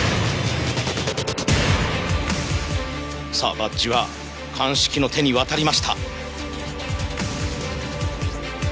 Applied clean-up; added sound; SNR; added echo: none; none; none; none.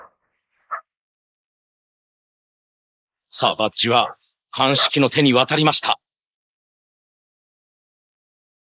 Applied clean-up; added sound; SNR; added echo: neural mask model Resemble Enhance denoiser.